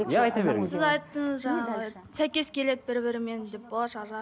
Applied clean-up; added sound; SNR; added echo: none; none; none; none.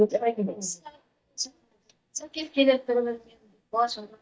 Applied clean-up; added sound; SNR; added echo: neural mask model DeepFilterNet 3.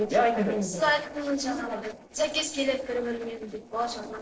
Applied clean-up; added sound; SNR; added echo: neural separator model SepFormer DNS4.